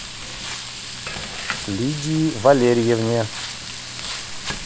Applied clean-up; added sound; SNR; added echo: none; Frying (food); 8 dB; none.